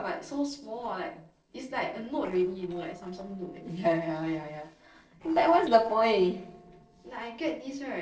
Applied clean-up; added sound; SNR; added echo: neural separator model SepFormer DNS4.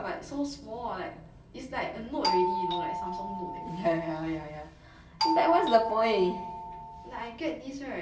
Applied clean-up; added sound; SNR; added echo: none; Doorbell; 2 dB; reverberation time 1.1 s.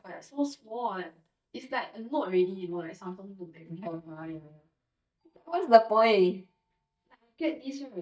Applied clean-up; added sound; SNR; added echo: neural mask model DeepFilterNet 3.